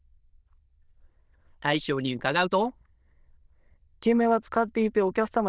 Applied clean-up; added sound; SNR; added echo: neural diffusion model UNIVERSE++.